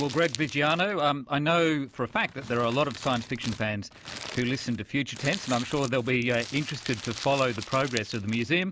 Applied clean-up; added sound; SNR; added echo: none; Crumpling, crinkling; 14 dB; none.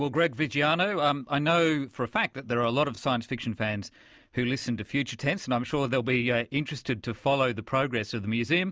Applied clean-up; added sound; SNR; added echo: none; none; none; none.